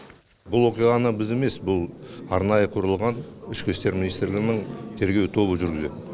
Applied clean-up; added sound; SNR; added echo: none; none; none; none.